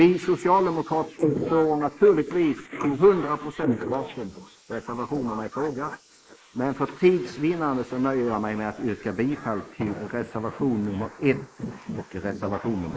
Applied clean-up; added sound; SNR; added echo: neural mask model Resemble Enhance denoiser.